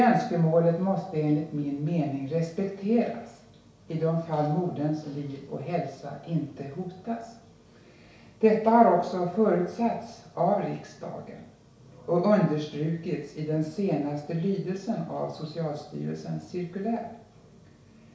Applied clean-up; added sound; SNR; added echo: none; none; none; reverberation time 0.6 s.